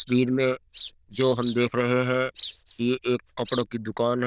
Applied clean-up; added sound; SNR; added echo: neural diffusion model UNIVERSE++.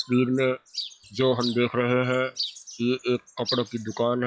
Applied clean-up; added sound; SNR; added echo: classical method log-MMSE.